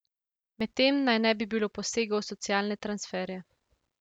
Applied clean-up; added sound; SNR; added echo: none; none; none; none.